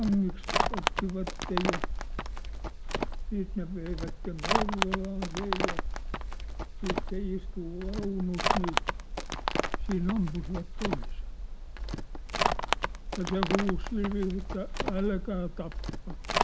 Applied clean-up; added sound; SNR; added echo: none; Livestock, farm animals, working animals; -3 dB; none.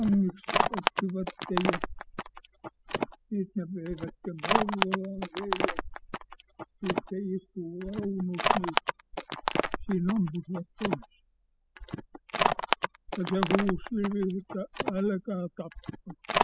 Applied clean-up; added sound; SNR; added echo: classical method spectral subtraction.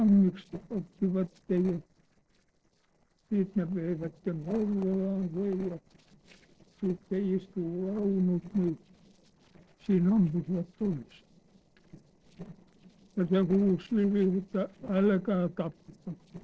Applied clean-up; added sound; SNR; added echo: neural separator model SepFormer DNS4.